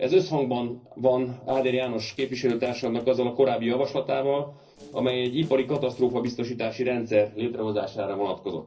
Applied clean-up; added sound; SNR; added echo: neural separator model SepFormer DNS4.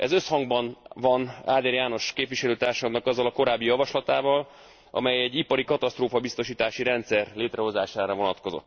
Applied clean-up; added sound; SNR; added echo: none; none; none; none.